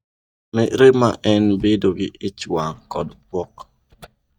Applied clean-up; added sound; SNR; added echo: neural mask model DeepFilterNet 3.